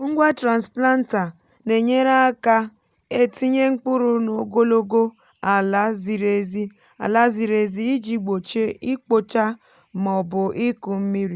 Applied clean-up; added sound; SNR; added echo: none; none; none; none.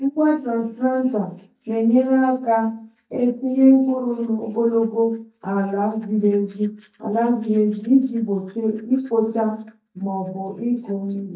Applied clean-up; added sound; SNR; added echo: neural mask model DeepFilterNet 3.